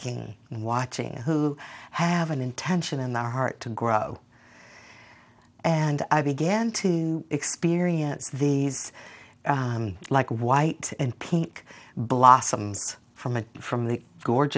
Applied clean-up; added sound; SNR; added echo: none; none; none; none.